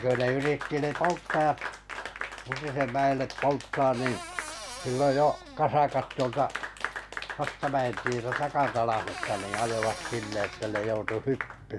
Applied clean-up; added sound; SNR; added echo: none; Applause / Clapping + Cupboard open or close / Door; 9 dB; none.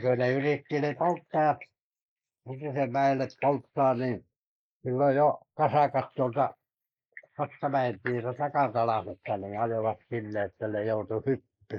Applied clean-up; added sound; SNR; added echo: neural mask model Resemble Enhance denoiser.